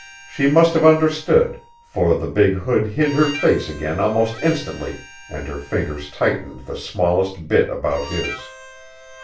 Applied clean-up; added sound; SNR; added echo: none; Harmonica; 18 dB; reverberation time 0.3 s.